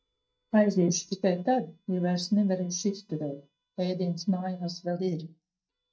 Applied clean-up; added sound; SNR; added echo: neural mask model DeepFilterNet 3.